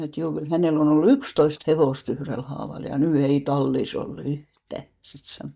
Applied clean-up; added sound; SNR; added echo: neural mask model DeepFilterNet 3.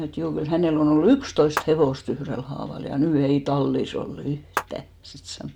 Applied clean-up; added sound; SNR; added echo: none; Clapping; 8 dB; none.